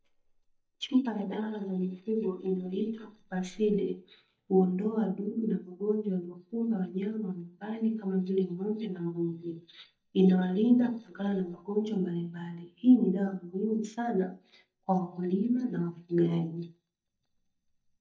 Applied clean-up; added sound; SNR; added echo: neural mask model DeepFilterNet 3.